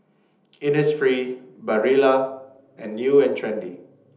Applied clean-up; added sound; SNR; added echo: none; none; none; reverberation time 1.2 s.